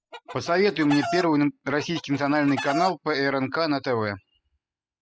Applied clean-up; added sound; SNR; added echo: classical method spectral subtraction.